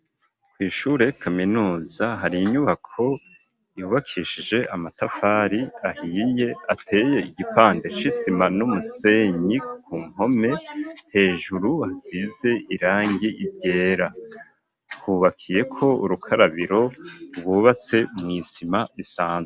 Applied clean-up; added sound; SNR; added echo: none; none; none; none.